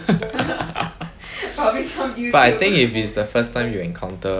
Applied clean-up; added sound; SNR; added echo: none; Wind instrument, woodwind instrument; 16 dB; none.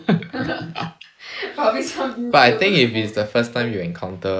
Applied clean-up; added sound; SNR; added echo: neural mask model Resemble Enhance denoiser.